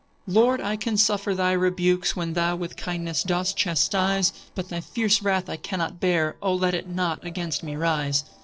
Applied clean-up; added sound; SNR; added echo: neural separator model SepFormer DNS4.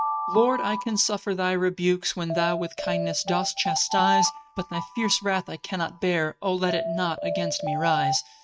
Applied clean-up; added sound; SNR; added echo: neural mask model RNNoise.